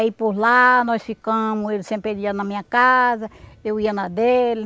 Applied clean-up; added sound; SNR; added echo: none; none; none; none.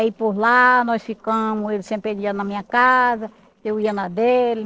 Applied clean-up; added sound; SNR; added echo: neural separator model SepFormer DNS4.